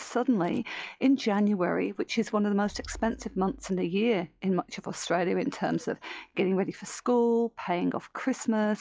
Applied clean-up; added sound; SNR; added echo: classical method log-MMSE.